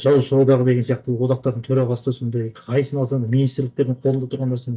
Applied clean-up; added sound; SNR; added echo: neural mask model DeepFilterNet 3.